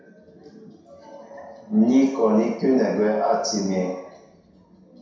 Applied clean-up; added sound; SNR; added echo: none; none; none; reverberation time 0.7 s.